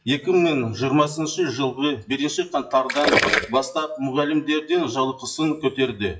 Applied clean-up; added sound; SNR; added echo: classical method WPE with log-MMSE.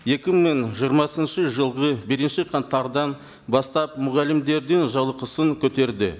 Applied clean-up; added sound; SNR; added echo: none; none; none; none.